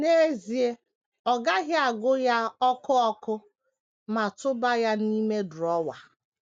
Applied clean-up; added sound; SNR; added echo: none; none; none; none.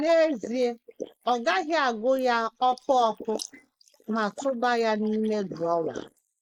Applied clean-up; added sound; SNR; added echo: neural mask model Resemble Enhance denoiser.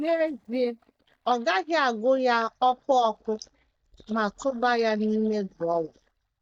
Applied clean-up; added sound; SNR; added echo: neural mask model DeepFilterNet 3.